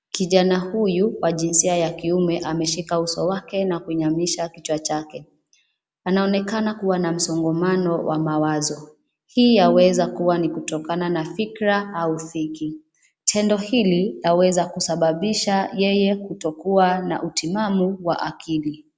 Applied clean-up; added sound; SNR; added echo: none; none; none; none.